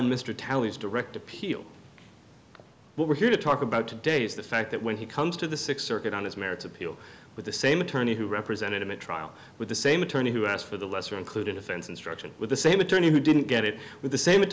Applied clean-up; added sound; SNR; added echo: none; none; none; none.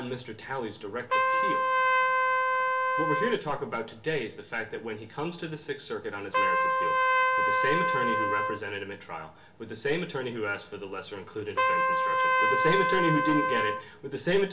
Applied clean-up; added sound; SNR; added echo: none; Trumpet; -4 dB; reverberation time 0.2 s.